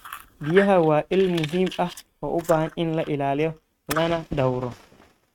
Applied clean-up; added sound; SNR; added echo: neural mask model RNNoise.